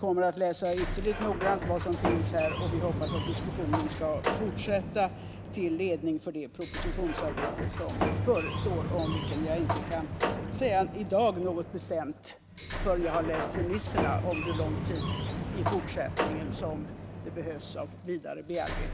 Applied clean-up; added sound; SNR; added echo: none; Sliding door; 2 dB; none.